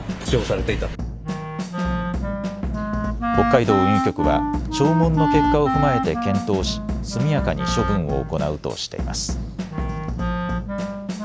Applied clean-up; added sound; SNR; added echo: none; Drum / Drum kit + Wind instrument, woodwind instrument; 0 dB; none.